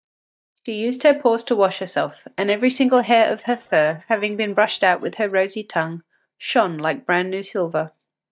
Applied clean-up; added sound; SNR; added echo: neural mask model DeepFilterNet 3.